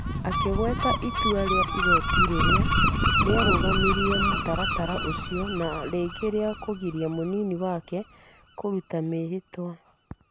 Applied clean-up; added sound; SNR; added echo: none; Gull, seagull; -3 dB; none.